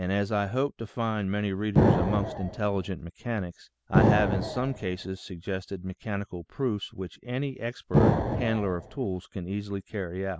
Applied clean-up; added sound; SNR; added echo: none; Explosion; -3 dB; none.